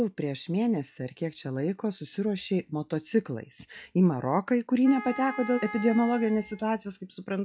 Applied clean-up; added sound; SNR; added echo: classical method log-MMSE.